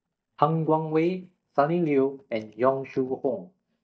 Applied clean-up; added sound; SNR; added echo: neural mask model DeepFilterNet 3.